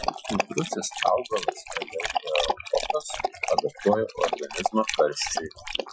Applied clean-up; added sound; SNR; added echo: classical method Wiener filter.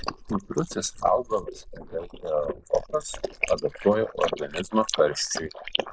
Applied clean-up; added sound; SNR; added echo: neural mask model Resemble Enhance denoiser.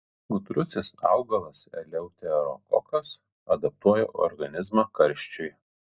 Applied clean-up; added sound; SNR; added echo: none; none; none; none.